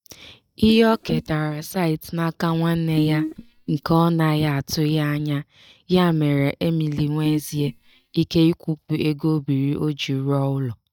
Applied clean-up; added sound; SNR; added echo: neural mask model DeepFilterNet 3.